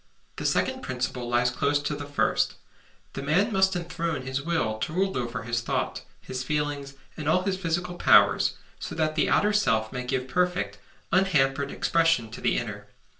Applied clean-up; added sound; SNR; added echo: none; none; none; reverberation time 0.3 s.